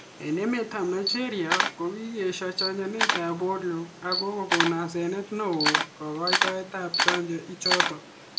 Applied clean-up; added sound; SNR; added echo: none; Camera; 0 dB; reverberation time 0.3 s.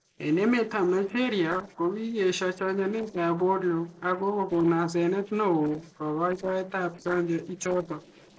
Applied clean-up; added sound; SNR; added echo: neural separator model SepFormer DNS4.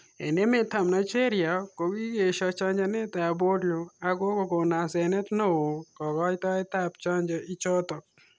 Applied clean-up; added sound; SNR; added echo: none; none; none; none.